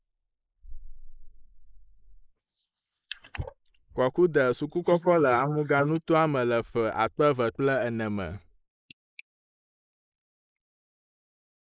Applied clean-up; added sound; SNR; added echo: neural mask model Resemble Enhance denoiser.